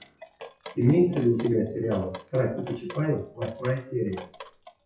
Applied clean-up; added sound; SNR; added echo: classical method WPE with log-MMSE.